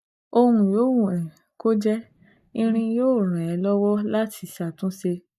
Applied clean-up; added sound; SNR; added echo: neural mask model DeepFilterNet 3.